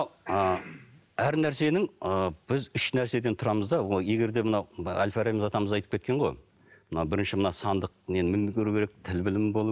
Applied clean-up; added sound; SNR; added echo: none; none; none; none.